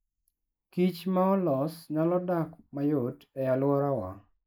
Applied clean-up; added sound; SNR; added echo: neural mask model Resemble Enhance denoiser.